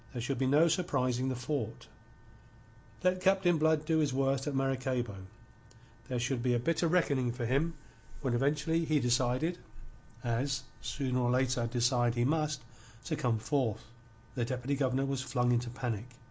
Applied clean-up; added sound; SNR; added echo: none; none; none; none.